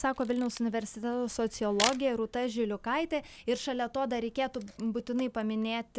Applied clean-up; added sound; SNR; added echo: none; Camera; 12 dB; none.